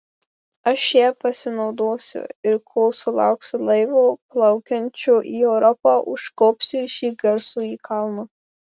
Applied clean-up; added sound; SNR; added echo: none; none; none; none.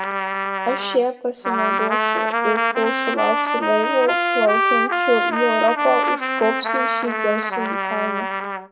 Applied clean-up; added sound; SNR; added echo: none; Trumpet; -2 dB; reverberation time 0.5 s.